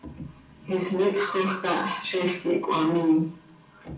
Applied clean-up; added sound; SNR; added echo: none; none; none; reverberation time 0.4 s.